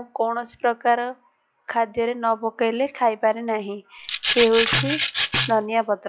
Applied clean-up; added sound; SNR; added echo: classical method log-MMSE.